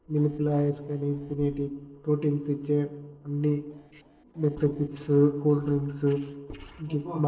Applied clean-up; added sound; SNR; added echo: neural separator model SepFormer DNS4.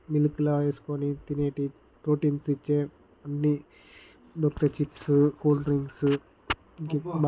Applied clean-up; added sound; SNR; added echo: none; none; none; none.